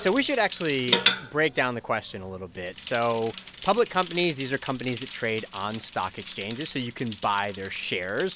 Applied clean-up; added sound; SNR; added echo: none; Bicycle; 6 dB; none.